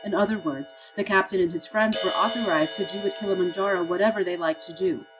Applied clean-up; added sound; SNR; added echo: none; Crash cymbal; 11 dB; none.